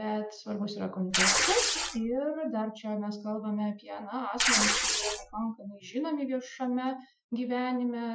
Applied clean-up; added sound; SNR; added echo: classical method Wiener filter.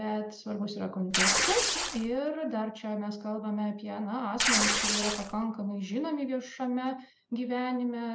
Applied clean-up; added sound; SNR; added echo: none; Tearing; -5 dB; none.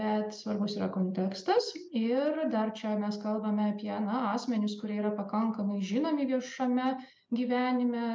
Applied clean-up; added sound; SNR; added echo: none; none; none; none.